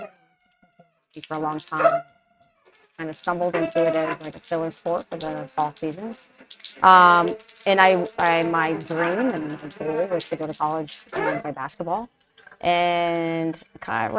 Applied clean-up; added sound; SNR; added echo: neural mask model RNNoise.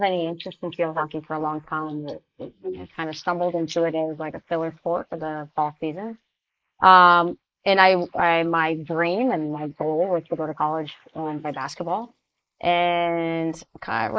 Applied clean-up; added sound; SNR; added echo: neural mask model Resemble Enhance denoiser.